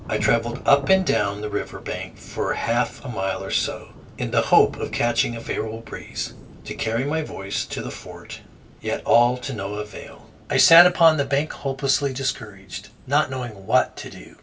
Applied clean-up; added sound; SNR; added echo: none; Thunder / Rain; 17 dB; reverberation time 0.2 s.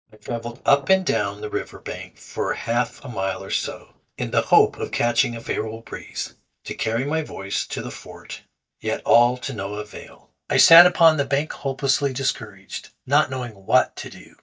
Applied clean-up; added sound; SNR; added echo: neural mask model DeepFilterNet 3.